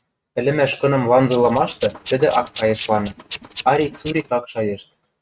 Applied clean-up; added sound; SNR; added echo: neural mask model RNNoise.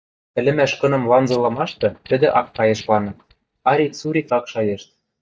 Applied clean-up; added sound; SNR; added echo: neural mask model DeepFilterNet 3.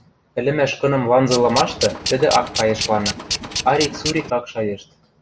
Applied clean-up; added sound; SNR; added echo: none; Tools; 6 dB; none.